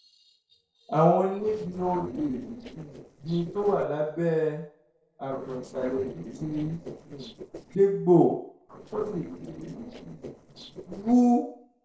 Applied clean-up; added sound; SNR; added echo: neural separator model SepFormer DNS4.